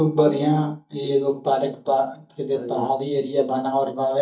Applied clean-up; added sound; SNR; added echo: neural mask model DeepFilterNet 3.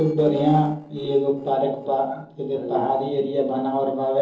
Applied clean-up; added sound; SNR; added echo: neural separator model SepFormer DNS4.